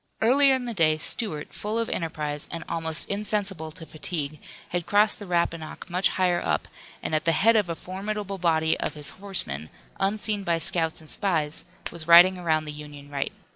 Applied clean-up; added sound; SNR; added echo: neural separator model SepFormer DNS4.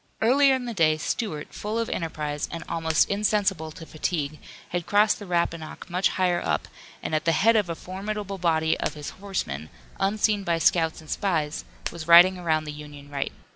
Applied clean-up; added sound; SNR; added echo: none; Hands; 17 dB; none.